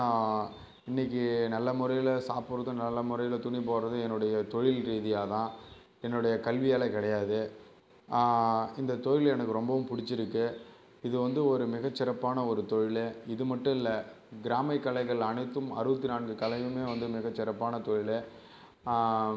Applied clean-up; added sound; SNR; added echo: none; none; none; none.